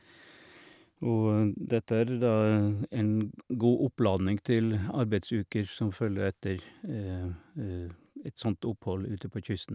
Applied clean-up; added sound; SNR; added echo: none; none; none; none.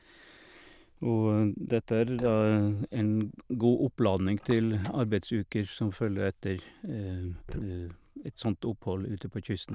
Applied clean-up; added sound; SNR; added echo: neural diffusion model UNIVERSE++.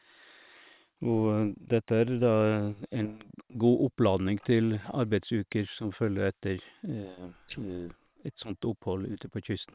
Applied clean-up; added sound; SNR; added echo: neural separator model SepFormer WHAM!.